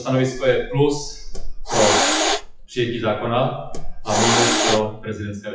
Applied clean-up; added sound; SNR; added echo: classical method WPE with log-MMSE.